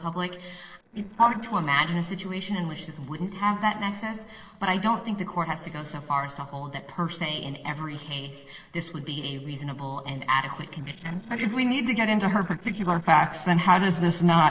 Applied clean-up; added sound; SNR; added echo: neural separator model SepFormer DNS4.